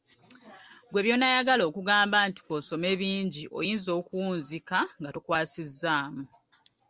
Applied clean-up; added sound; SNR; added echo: none; none; none; none.